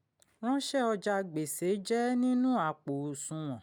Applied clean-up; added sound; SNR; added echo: none; none; none; none.